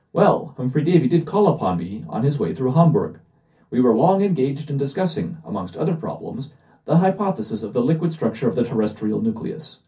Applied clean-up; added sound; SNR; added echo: none; none; none; reverberation time 0.3 s.